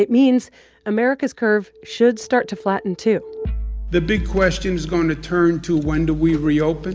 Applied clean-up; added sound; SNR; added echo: none; none; none; none.